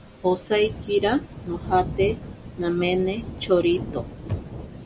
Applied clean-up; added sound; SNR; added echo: none; Thunder; 11 dB; none.